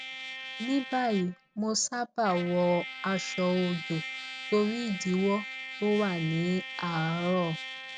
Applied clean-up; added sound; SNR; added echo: none; Trumpet; 10 dB; none.